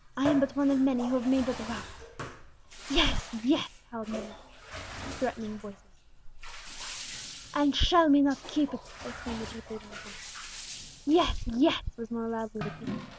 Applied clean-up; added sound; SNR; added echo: none; Bathtub (filling or washing); 12 dB; none.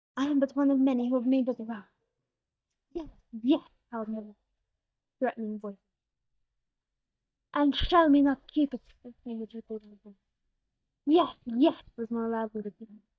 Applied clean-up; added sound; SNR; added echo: neural mask model DeepFilterNet 3.